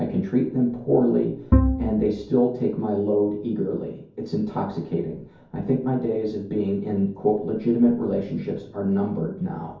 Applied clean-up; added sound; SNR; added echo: none; Bowed string instrument; -1 dB; reverberation time 0.6 s.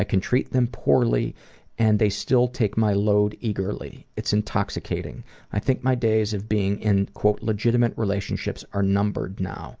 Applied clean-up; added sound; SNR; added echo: none; none; none; none.